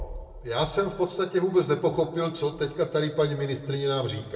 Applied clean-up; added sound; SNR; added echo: none; none; none; reverberation time 1.2 s.